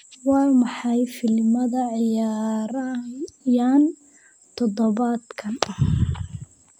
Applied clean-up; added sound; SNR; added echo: none; none; none; none.